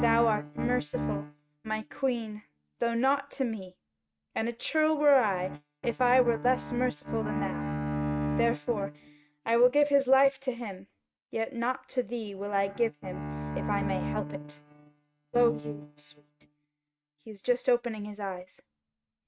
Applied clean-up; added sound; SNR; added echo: neural mask model RNNoise.